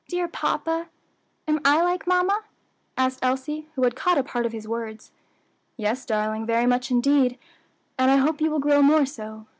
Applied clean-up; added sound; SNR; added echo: none; none; none; none.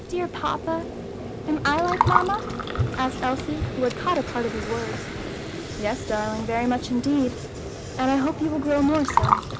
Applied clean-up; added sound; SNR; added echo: none; Gurgling + Vehicle; 2 dB; none.